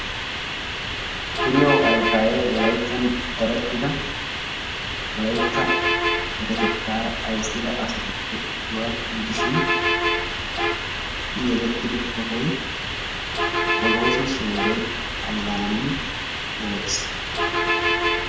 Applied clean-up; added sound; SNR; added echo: none; Bus; -2 dB; reverberation time 0.8 s.